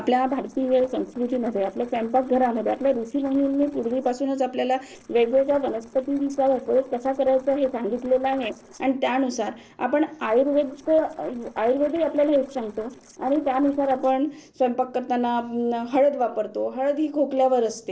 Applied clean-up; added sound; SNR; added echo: neural separator model SepFormer DNS4.